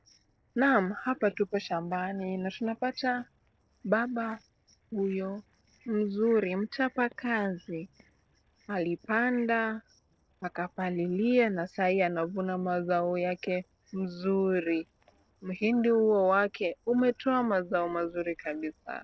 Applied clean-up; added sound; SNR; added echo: neural separator model SepFormer DNS4.